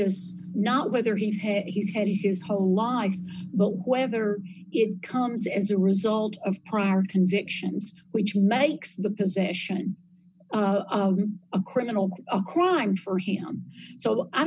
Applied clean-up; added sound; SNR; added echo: none; none; none; none.